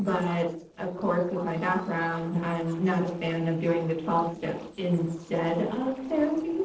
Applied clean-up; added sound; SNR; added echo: neural separator model SepFormer DNS4.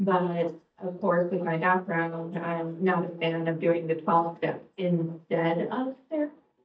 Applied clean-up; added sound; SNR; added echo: neural mask model DeepFilterNet 3.